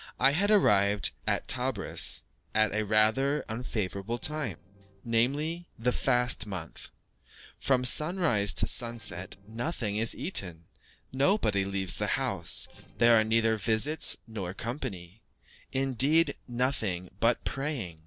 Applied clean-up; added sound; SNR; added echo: neural separator model SepFormer DNS4.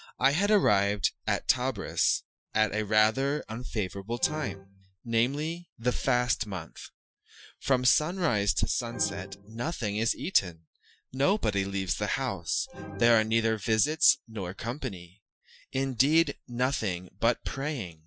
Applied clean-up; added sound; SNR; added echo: classical method Wiener filter.